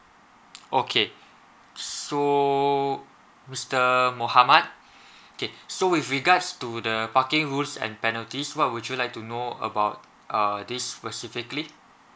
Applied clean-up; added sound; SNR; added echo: none; none; none; none.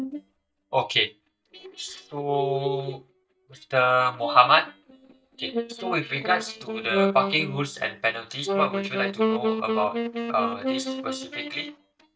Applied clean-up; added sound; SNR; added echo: neural mask model DeepFilterNet 3.